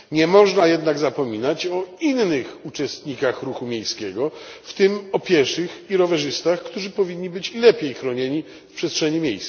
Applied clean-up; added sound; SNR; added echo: none; none; none; none.